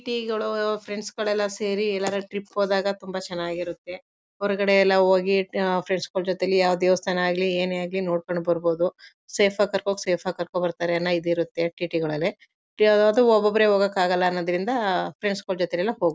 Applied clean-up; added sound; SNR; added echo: none; none; none; none.